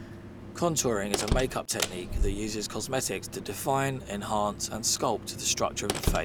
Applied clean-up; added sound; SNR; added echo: none; Slam; 4 dB; none.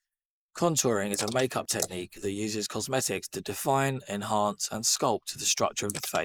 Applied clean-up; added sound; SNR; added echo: neural mask model Resemble Enhance denoiser.